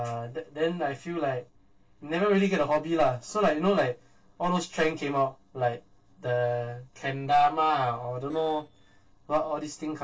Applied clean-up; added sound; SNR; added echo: neural separator model SepFormer DNS4.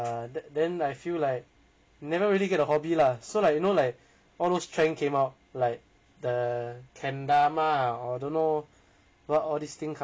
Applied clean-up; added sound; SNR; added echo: none; none; none; none.